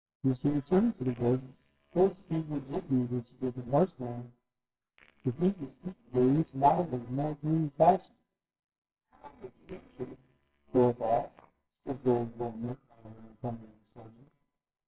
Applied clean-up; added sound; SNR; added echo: neural separator model SepFormer WHAMR!.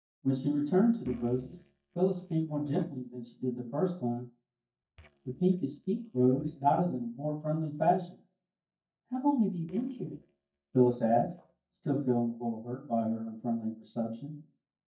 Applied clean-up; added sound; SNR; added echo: neural mask model DeepFilterNet 3.